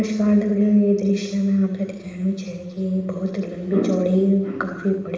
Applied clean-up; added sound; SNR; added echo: none; none; none; reverberation time 1.0 s.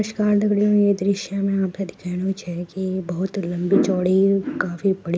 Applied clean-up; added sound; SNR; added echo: none; none; none; none.